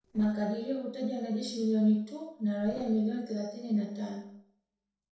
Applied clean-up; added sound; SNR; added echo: neural separator model SepFormer DNS4.